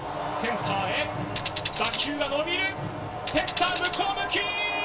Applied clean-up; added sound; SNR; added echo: none; Tambourine; 9 dB; reverberation time 0.2 s.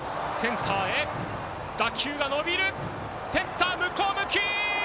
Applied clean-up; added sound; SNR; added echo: none; none; none; none.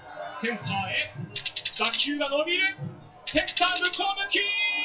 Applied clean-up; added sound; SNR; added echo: classical method WPE with log-MMSE.